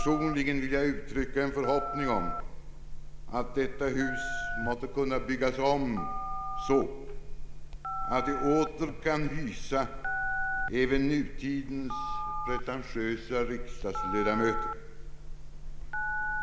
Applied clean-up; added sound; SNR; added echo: none; Telephone; 2 dB; none.